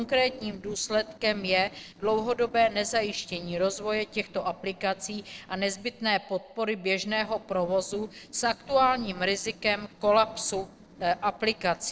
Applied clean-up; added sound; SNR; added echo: neural separator model SepFormer DNS4.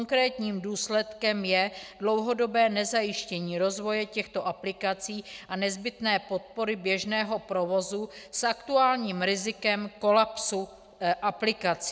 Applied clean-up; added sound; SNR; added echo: none; none; none; none.